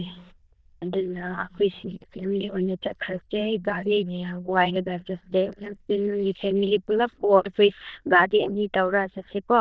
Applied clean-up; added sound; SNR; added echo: neural diffusion model UNIVERSE++.